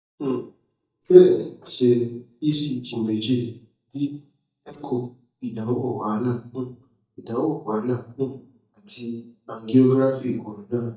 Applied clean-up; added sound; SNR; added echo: neural mask model DeepFilterNet 3.